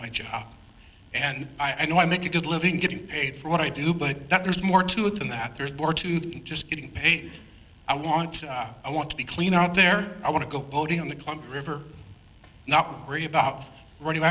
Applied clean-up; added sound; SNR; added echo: none; none; none; none.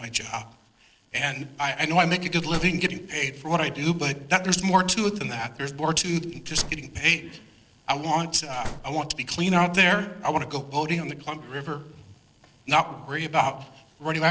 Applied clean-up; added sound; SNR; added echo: neural separator model SepFormer DNS4.